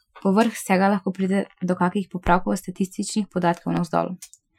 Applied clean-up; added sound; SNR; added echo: classical method Wiener filter.